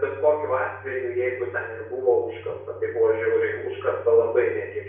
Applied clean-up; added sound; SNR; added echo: none; none; none; reverberation time 0.6 s.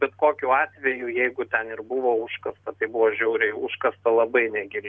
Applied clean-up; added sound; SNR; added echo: none; none; none; none.